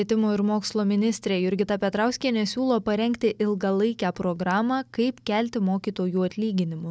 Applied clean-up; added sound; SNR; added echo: none; none; none; none.